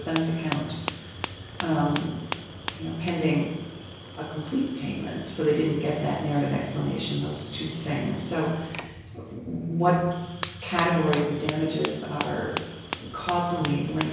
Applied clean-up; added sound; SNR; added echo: none; Fire; 7 dB; reverberation time 1.0 s.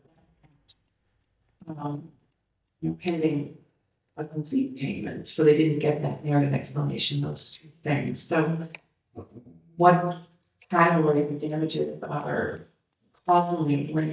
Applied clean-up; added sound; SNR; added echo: neural mask model DeepFilterNet 3.